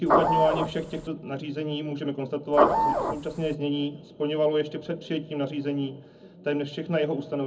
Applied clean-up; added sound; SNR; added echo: none; Printer / Engine; -4 dB; reverberation time 0.4 s.